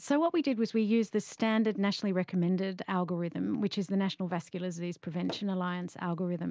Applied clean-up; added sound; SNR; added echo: none; Tap / Hammer; 18 dB; none.